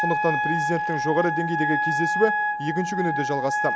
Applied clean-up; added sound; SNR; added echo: none; Wind instrument, woodwind instrument; -1 dB; none.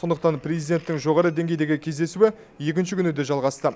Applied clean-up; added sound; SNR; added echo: none; none; none; none.